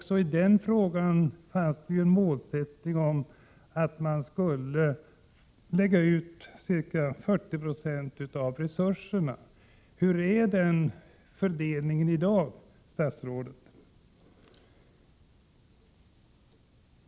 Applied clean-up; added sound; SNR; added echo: none; none; none; none.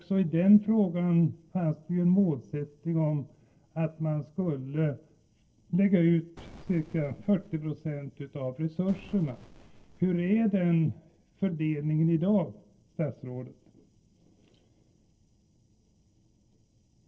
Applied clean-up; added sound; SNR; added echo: neural separator model SepFormer DNS4.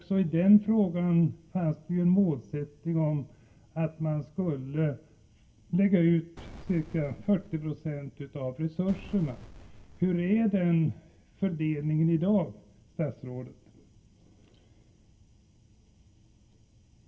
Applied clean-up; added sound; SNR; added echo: none; Boom; 18 dB; reverberation time 0.2 s.